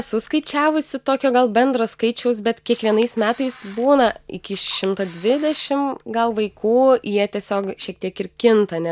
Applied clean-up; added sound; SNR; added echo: none; Camera; 20 dB; none.